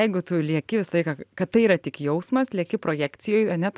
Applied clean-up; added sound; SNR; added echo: none; none; none; none.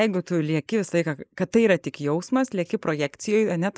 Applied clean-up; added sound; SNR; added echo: neural mask model Resemble Enhance denoiser.